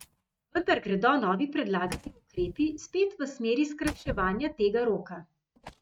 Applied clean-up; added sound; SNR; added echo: neural mask model RNNoise.